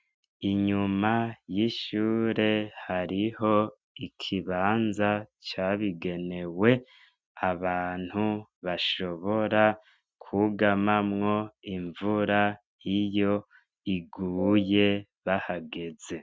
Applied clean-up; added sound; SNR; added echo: neural mask model RNNoise.